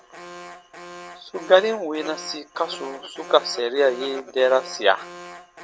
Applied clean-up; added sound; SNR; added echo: none; Alarm; 17 dB; none.